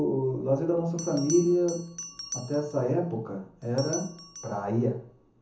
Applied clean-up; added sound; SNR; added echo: none; Bell; 15 dB; reverberation time 0.7 s.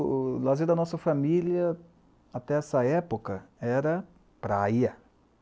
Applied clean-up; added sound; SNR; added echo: none; none; none; none.